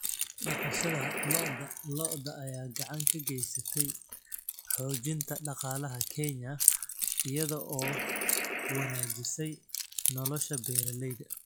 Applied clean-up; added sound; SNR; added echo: classical method log-MMSE.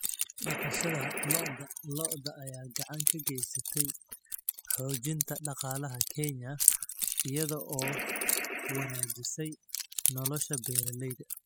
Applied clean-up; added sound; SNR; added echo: classical method spectral subtraction.